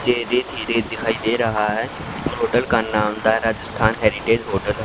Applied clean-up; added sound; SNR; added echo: none; none; none; none.